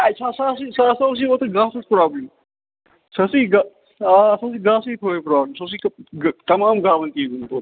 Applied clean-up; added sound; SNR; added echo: none; none; none; none.